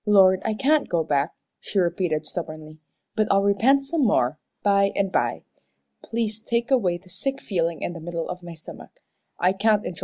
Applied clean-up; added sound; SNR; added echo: none; none; none; none.